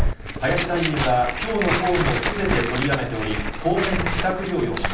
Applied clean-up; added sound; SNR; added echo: none; Tearing; 1 dB; reverberation time 0.6 s.